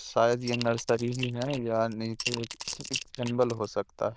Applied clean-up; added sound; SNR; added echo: neural diffusion model UNIVERSE++.